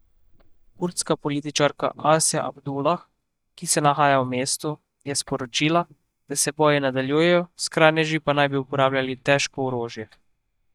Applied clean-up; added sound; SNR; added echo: neural mask model DeepFilterNet 3.